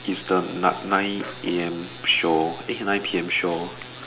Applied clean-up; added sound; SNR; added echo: none; none; none; none.